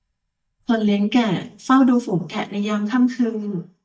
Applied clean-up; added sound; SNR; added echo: neural mask model DeepFilterNet 3.